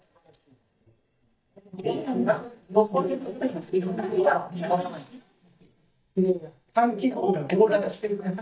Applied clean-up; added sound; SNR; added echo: neural mask model DeepFilterNet 3.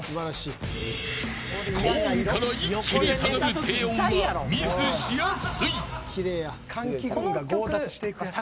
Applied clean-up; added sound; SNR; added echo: none; none; none; none.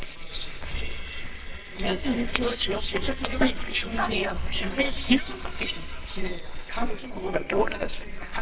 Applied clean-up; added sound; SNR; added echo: neural separator model SepFormer WHAMR!.